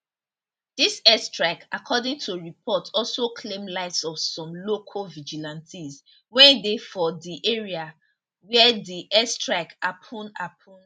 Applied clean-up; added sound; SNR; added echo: none; none; none; none.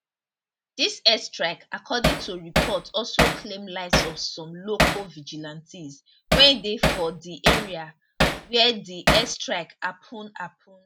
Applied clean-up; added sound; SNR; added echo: none; Hammer; -2 dB; none.